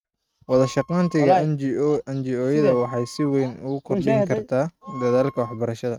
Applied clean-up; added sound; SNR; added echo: neural mask model RNNoise.